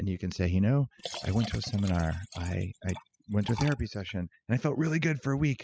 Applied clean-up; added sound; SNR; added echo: classical method spectral subtraction.